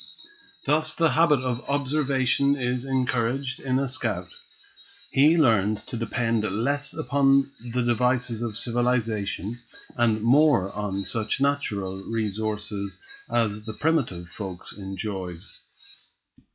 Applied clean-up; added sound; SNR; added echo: classical method log-MMSE.